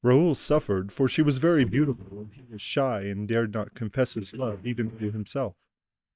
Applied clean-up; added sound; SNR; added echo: neural mask model DeepFilterNet 3.